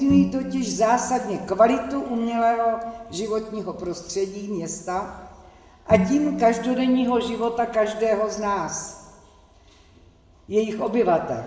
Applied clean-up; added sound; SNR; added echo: none; Bowed string instrument; 8 dB; reverberation time 0.9 s.